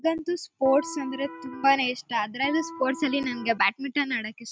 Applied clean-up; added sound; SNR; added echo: none; Electric guitar; 13 dB; none.